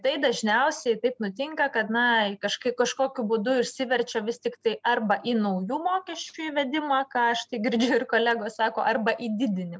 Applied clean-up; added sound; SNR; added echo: none; none; none; none.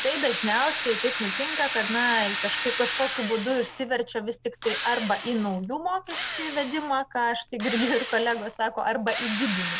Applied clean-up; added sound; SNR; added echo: none; Drill; 2 dB; none.